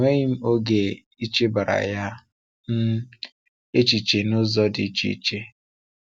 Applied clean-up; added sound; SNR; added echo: none; none; none; none.